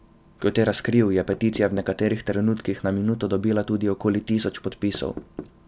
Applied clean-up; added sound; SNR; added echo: none; Knock; 15 dB; none.